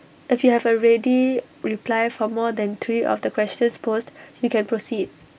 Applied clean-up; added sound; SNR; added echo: none; none; none; none.